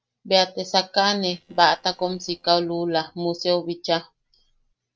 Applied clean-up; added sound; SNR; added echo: neural separator model SepFormer DNS4.